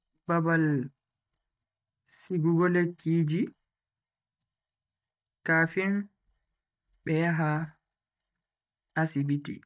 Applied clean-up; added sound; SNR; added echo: neural mask model DeepFilterNet 3.